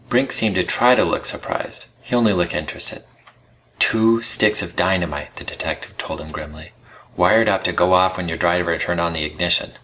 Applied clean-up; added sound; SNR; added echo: none; none; none; none.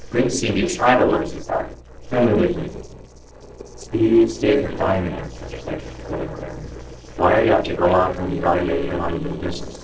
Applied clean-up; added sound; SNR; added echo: neural separator model SepFormer DNS4.